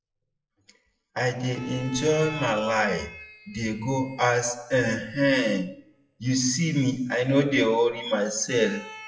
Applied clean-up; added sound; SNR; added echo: classical method WPE with log-MMSE.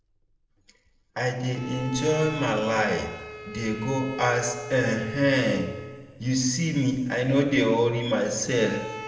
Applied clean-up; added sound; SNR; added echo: none; Bowed string instrument; 14 dB; reverberation time 1.6 s.